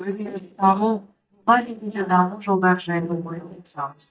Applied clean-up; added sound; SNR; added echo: neural mask model DeepFilterNet 3.